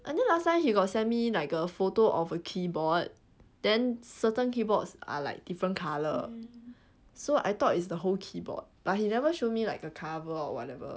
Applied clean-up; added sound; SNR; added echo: none; none; none; none.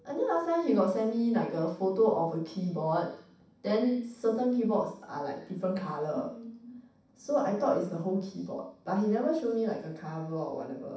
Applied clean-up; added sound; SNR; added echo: none; none; none; reverberation time 0.7 s.